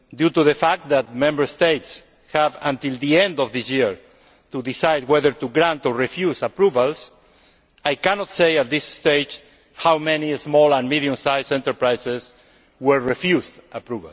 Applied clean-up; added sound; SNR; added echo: none; none; none; none.